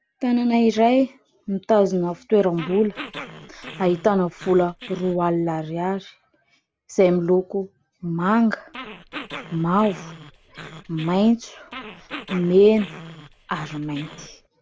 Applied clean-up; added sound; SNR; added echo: none; Growling; 16 dB; none.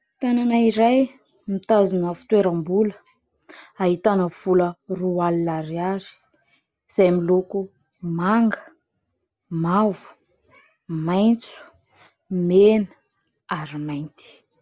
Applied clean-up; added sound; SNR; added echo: none; none; none; none.